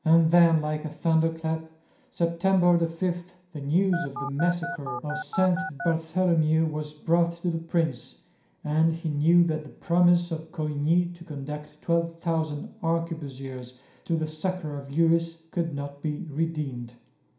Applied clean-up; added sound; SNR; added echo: none; Telephone; 8 dB; reverberation time 0.5 s.